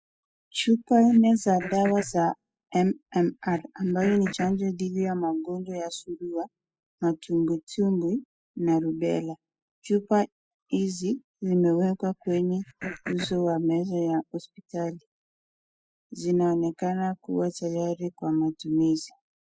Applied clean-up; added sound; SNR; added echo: classical method spectral subtraction.